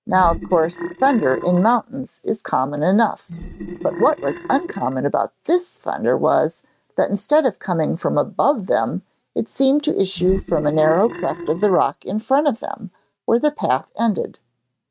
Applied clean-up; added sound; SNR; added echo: neural mask model RNNoise.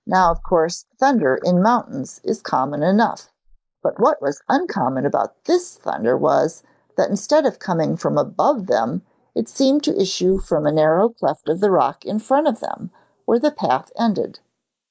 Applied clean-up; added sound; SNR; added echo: neural mask model Resemble Enhance denoiser.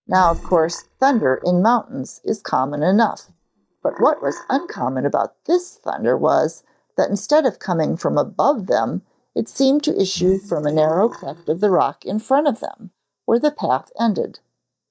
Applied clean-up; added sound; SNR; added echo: neural mask model DeepFilterNet 3.